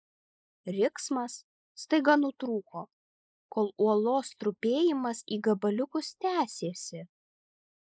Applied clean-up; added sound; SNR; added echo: neural mask model Resemble Enhance denoiser.